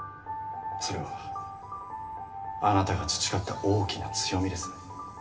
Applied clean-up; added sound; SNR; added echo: none; none; none; reverberation time 2.7 s.